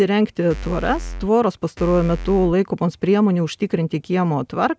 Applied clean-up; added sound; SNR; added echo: none; Bass drum / Keyboard (musical); 9 dB; none.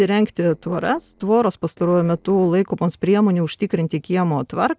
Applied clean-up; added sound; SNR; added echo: neural separator model SepFormer DNS4.